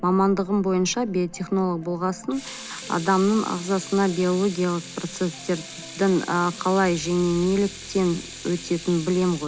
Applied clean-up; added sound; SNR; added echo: none; Sink (filling or washing) / Water tap, faucet; 16 dB; none.